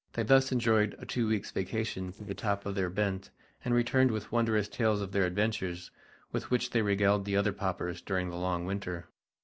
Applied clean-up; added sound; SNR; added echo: neural separator model SepFormer DNS4.